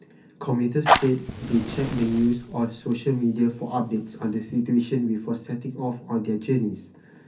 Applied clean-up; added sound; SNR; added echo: none; Fire; 4 dB; reverberation time 0.3 s.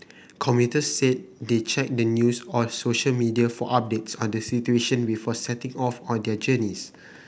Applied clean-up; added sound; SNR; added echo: none; none; none; none.